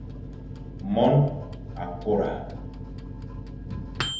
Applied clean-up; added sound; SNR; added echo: none; Microwave oven; 7 dB; reverberation time 0.9 s.